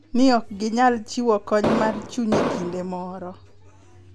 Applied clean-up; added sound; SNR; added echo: none; Explosion; 2 dB; none.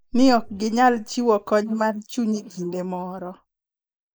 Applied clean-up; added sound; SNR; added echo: neural mask model Resemble Enhance denoiser.